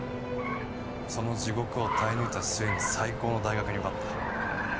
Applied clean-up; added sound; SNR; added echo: none; Car; 5 dB; none.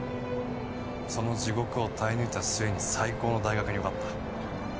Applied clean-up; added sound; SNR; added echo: none; none; none; none.